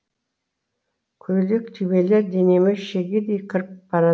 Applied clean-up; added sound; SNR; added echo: none; none; none; none.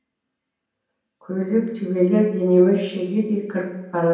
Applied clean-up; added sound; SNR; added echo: none; none; none; reverberation time 0.9 s.